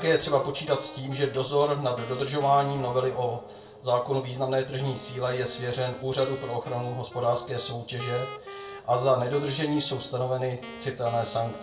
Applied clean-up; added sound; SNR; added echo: none; Wind instrument, woodwind instrument; 16 dB; reverberation time 0.3 s.